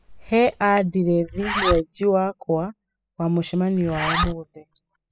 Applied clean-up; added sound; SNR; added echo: classical method spectral subtraction.